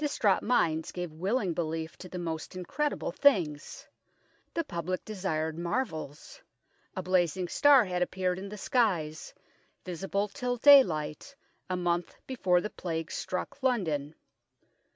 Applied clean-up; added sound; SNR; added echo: none; none; none; none.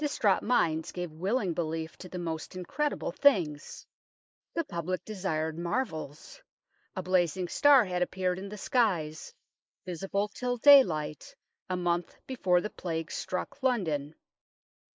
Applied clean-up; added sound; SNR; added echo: neural mask model Resemble Enhance denoiser.